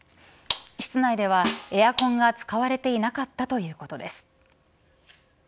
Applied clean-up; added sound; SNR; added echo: none; Snare drum + Gunshot, gunfire; 7 dB; none.